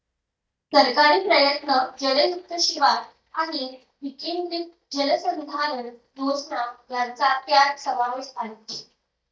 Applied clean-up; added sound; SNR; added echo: neural mask model DeepFilterNet 3.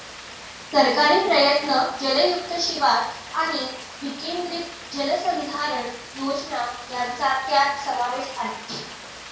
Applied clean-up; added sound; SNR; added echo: none; Rain; 15 dB; reverberation time 0.5 s.